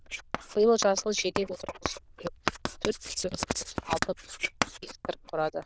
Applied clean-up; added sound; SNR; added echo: neural diffusion model UNIVERSE++.